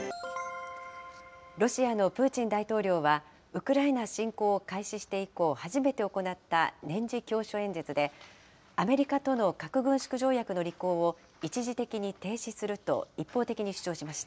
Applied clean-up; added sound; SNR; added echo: none; none; none; none.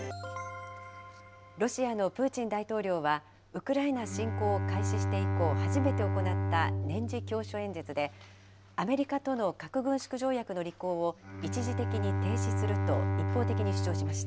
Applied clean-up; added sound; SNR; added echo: none; Bowed string instrument; 0 dB; none.